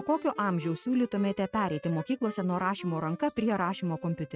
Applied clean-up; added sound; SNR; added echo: neural mask model RNNoise.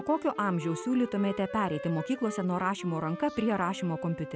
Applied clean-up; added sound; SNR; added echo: none; Wind instrument, woodwind instrument + Wind instrument, woodwind instrument; 12 dB; none.